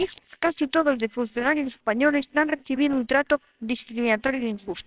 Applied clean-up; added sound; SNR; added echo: neural separator model SepFormer WHAMR!.